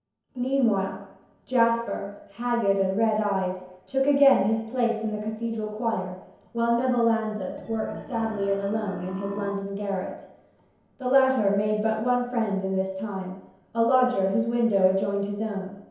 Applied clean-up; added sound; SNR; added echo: none; Burping, eructation; 15 dB; reverberation time 0.9 s.